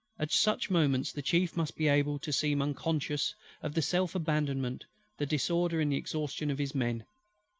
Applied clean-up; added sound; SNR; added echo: none; none; none; none.